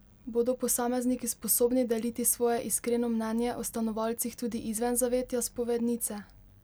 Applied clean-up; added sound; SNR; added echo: none; none; none; none.